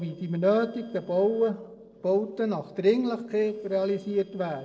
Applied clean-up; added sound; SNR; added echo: neural separator model SepFormer DNS4.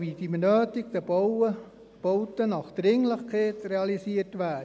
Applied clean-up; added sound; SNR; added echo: none; none; none; none.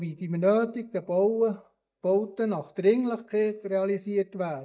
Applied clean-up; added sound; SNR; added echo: neural mask model DeepFilterNet 3.